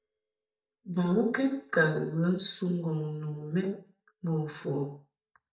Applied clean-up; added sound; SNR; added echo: neural mask model DeepFilterNet 3.